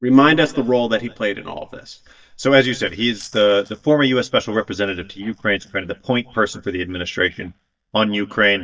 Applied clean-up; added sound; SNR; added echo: neural mask model DeepFilterNet 3.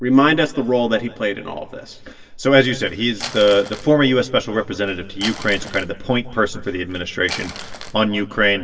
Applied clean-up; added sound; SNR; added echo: none; Crumpling, crinkling; 16 dB; reverberation time 2.1 s.